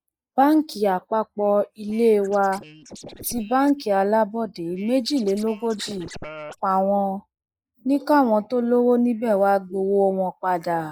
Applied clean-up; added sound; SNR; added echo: neural mask model Resemble Enhance denoiser.